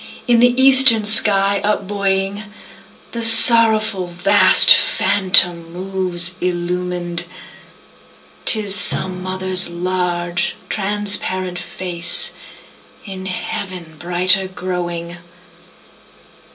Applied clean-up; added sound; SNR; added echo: none; Drum; 20 dB; reverberation time 0.2 s.